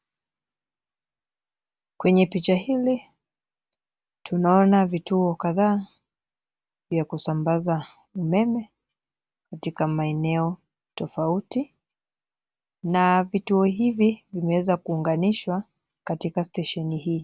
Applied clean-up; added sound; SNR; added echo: none; none; none; none.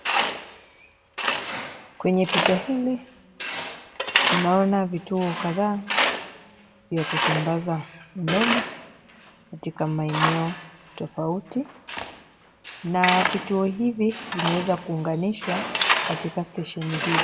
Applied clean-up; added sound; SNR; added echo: none; Tools; 1 dB; reverberation time 1.0 s.